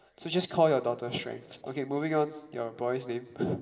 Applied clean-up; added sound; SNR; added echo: none; none; none; reverberation time 2.8 s.